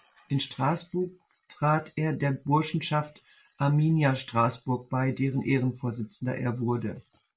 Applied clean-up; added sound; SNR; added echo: none; none; none; none.